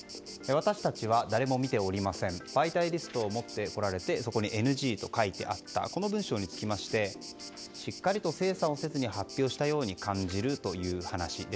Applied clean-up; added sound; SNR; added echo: none; Insect; 15 dB; none.